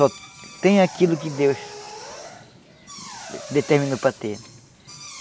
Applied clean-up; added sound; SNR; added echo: none; Drill; 16 dB; none.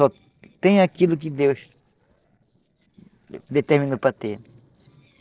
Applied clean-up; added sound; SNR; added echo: neural separator model SepFormer DNS4.